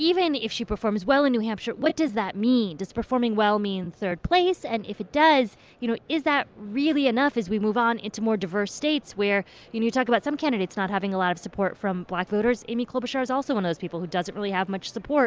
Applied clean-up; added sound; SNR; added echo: none; none; none; none.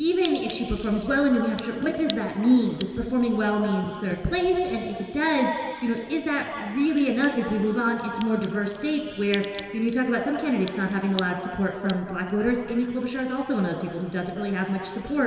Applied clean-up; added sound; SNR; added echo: none; Crack; 16 dB; reverberation time 2.5 s.